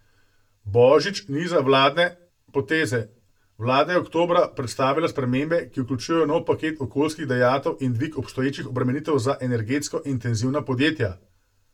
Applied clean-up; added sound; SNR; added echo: none; none; none; reverberation time 0.2 s.